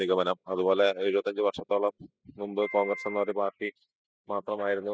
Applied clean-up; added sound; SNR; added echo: classical method spectral subtraction.